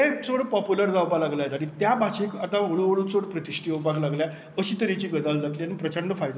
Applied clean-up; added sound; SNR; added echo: none; none; none; none.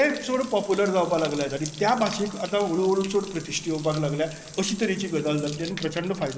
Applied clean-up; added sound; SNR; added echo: none; Bathtub (filling or washing); 16 dB; none.